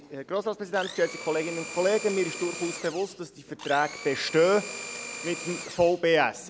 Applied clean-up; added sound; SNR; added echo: none; Domestic sounds, home sounds; 11 dB; none.